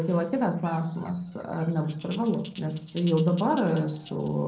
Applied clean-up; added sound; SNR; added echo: neural separator model SepFormer DNS4.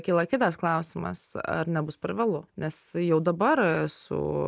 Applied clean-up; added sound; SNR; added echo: none; none; none; none.